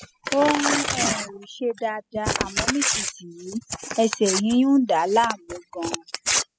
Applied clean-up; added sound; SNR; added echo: classical method spectral subtraction.